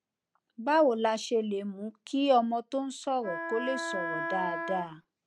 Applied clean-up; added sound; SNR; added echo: none; Wind instrument, woodwind instrument; 5 dB; none.